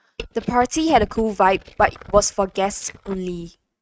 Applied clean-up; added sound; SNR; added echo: neural mask model RNNoise.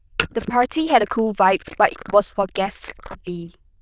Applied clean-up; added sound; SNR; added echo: neural diffusion model UNIVERSE++.